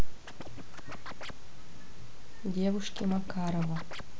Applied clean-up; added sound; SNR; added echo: none; Scratching (performance technique); 16 dB; none.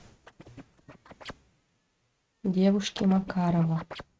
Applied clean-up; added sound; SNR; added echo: neural mask model RNNoise.